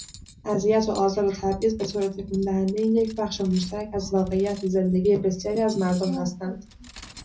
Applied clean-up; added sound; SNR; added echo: none; Cutlery, silverware; 18 dB; reverberation time 0.4 s.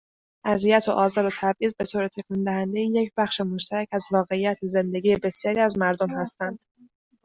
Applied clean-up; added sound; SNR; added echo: none; none; none; none.